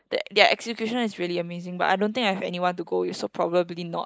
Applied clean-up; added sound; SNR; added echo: neural mask model Resemble Enhance denoiser.